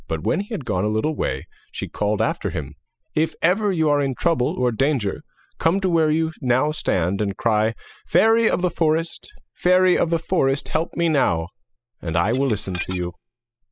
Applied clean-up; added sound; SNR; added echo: classical method spectral subtraction.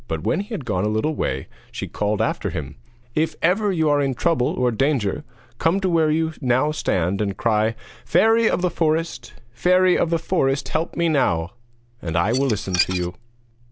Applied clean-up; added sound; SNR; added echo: none; Dishes, pots, and pans / Glass; 7 dB; none.